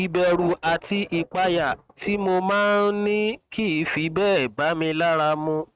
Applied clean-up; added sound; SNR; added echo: neural mask model RNNoise.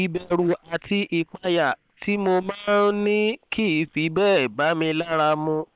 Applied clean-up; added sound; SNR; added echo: neural separator model SepFormer WHAM!.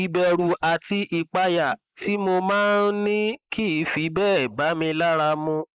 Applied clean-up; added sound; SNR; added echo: neural mask model Resemble Enhance denoiser.